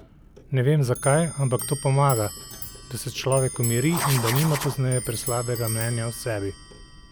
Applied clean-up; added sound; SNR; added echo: none; Clock + Writing; 9 dB; none.